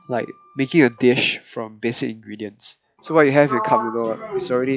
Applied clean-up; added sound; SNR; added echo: classical method log-MMSE.